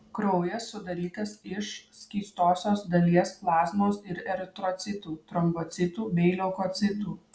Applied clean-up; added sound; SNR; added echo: none; none; none; none.